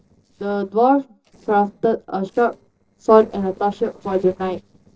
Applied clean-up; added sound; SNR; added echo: neural separator model SepFormer DNS4.